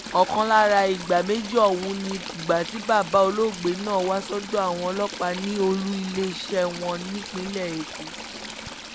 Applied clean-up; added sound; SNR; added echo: none; Stream / Trickle, dribble; 12 dB; none.